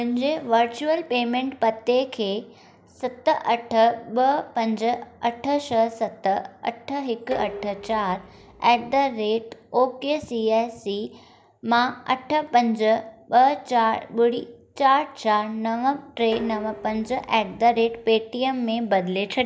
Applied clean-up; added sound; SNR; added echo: none; Dishes, pots, and pans; 18 dB; none.